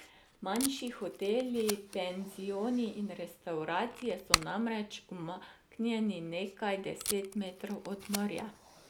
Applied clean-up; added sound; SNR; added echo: none; Packing tape, duct tape; 7 dB; none.